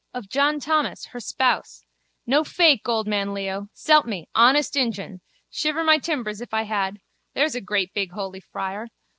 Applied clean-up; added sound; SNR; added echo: none; none; none; none.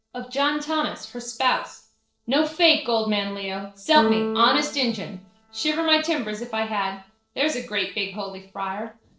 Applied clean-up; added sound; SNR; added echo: neural separator model SepFormer DNS4.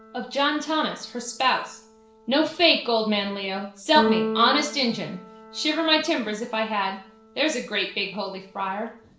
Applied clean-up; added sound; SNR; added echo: none; Keyboard (musical); 10 dB; reverberation time 0.5 s.